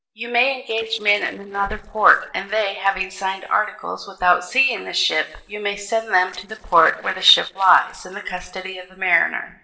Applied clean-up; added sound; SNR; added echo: neural separator model SepFormer DNS4.